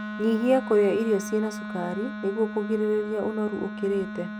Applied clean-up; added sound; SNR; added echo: none; Wind instrument, woodwind instrument; 8 dB; none.